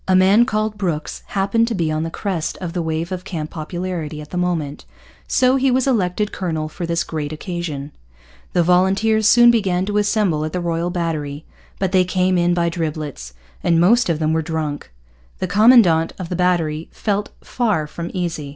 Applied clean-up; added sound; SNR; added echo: none; none; none; none.